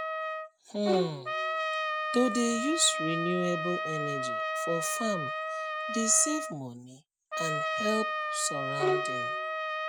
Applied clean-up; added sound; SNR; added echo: none; Bowed string instrument + Trumpet; 0 dB; none.